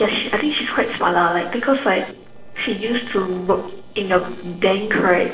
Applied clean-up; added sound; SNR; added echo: neural separator model SepFormer DNS4.